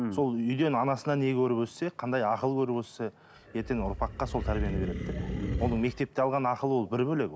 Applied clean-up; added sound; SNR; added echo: none; Animal; 5 dB; none.